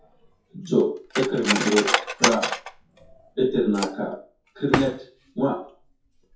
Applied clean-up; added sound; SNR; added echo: classical method WPE with log-MMSE.